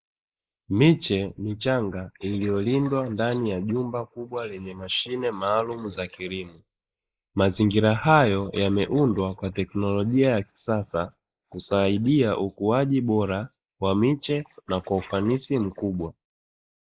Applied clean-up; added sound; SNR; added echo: neural mask model Resemble Enhance denoiser.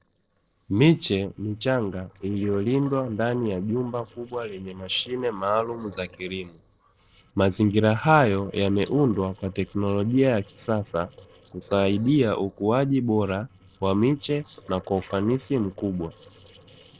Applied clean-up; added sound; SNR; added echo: neural separator model SepFormer DNS4.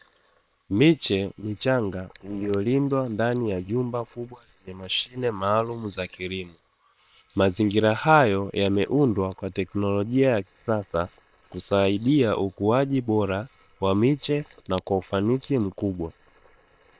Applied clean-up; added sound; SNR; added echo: neural separator model SepFormer WHAM!.